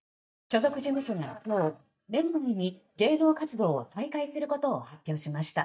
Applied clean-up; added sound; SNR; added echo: neural mask model DeepFilterNet 3.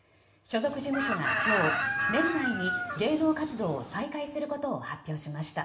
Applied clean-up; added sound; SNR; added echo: none; Chicken, rooster; 0 dB; reverberation time 1.7 s.